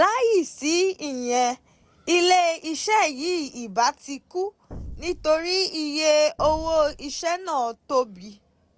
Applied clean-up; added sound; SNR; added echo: none; Explosion; 15 dB; none.